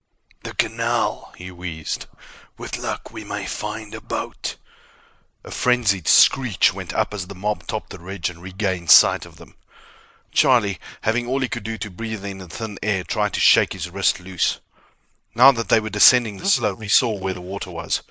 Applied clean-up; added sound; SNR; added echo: neural mask model Resemble Enhance denoiser.